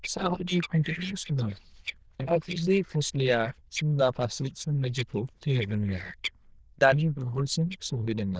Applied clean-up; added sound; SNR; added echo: neural diffusion model UNIVERSE++.